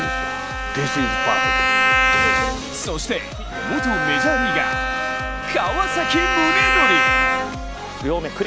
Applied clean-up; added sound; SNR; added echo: none; Bowed string instrument; -4 dB; none.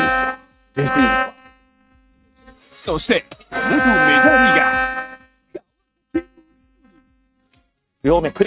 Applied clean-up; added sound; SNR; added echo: neural mask model RNNoise.